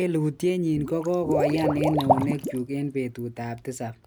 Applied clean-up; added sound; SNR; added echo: none; Liquid; 2 dB; none.